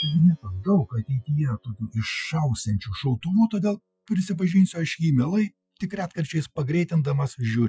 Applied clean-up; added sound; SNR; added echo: classical method Wiener filter.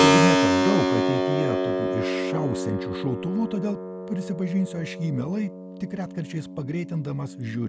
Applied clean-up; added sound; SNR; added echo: none; Keyboard (musical); -3 dB; none.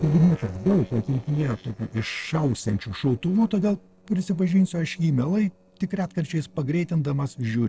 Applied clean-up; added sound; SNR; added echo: neural separator model SepFormer DNS4.